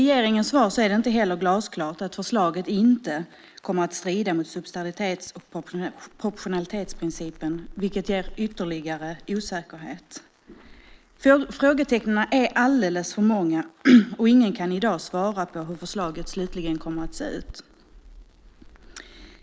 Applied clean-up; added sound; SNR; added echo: neural mask model Resemble Enhance denoiser.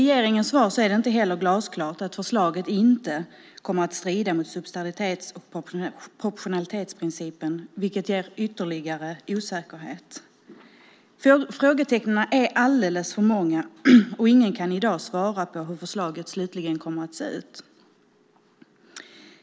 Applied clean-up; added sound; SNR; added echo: none; none; none; none.